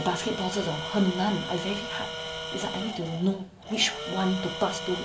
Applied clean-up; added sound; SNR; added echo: none; Tools; 6 dB; reverberation time 1.4 s.